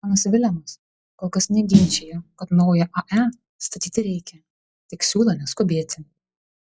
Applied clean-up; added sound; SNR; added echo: classical method log-MMSE.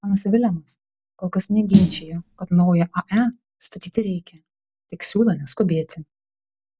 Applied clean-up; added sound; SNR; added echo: none; Snare drum; 3 dB; none.